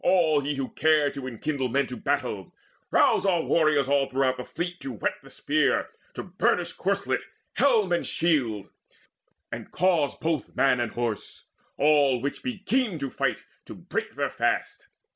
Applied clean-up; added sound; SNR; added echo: none; none; none; none.